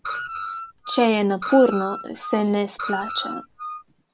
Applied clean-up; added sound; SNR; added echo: none; Screech; 9 dB; none.